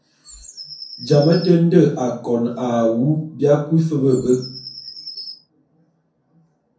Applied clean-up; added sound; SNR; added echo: none; Bird vocalization, bird call, bird song; 19 dB; reverberation time 0.5 s.